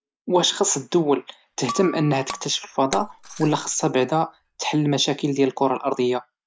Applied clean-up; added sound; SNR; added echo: none; Shatter; 15 dB; none.